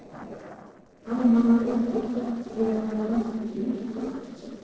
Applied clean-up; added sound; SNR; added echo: neural separator model SepFormer DNS4.